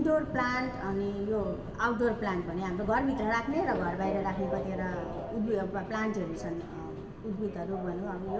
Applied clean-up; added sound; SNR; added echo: none; Subway, metro, underground; 8 dB; reverberation time 2.6 s.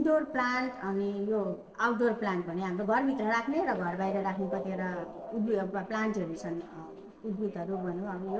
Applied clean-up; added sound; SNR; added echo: neural separator model SepFormer DNS4.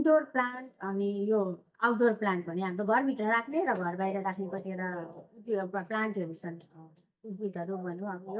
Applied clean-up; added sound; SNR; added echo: neural mask model DeepFilterNet 3.